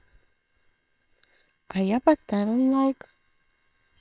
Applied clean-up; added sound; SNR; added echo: neural separator model SepFormer WHAM!.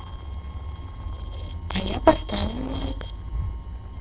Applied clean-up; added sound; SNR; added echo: neural separator model SepFormer DNS4.